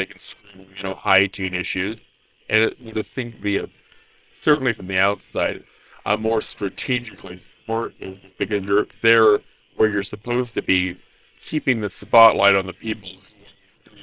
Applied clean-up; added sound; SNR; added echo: neural separator model SepFormer WHAM!.